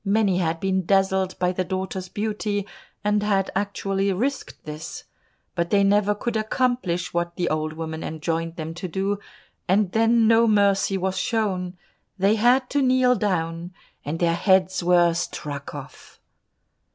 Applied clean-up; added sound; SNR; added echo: none; none; none; none.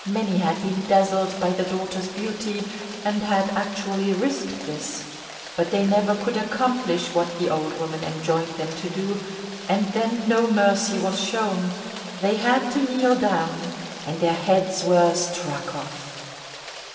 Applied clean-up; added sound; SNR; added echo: none; Rain; 14 dB; reverberation time 2.4 s.